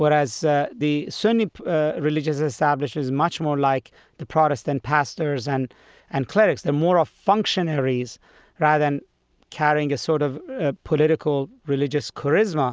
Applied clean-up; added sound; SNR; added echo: none; none; none; none.